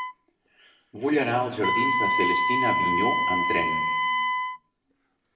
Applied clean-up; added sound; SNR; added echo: none; Wind instrument, woodwind instrument; -4 dB; reverberation time 0.9 s.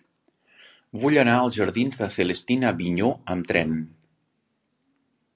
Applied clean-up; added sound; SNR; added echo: none; none; none; none.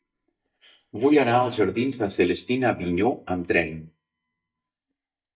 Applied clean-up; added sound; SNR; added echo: neural mask model DeepFilterNet 3.